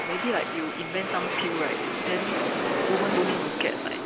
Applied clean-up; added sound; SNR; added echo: none; Aircraft; -2 dB; none.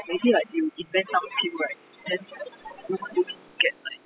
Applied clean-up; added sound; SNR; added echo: classical method spectral subtraction.